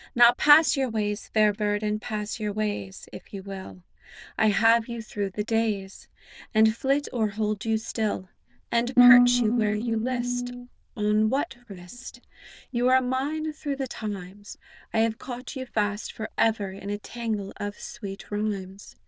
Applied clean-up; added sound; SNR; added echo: neural diffusion model UNIVERSE++.